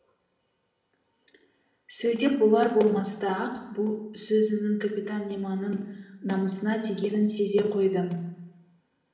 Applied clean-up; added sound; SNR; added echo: none; none; none; reverberation time 0.9 s.